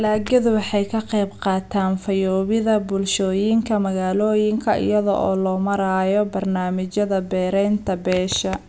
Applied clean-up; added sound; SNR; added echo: none; none; none; none.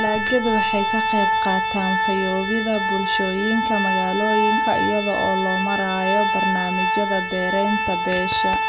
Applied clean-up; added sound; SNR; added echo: none; Organ; -2 dB; none.